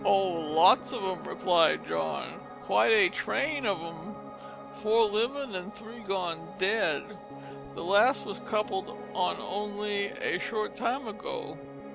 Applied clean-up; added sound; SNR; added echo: none; Piano; 13 dB; none.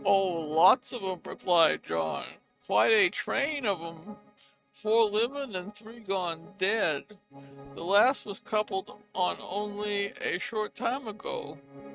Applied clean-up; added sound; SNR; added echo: neural mask model RNNoise.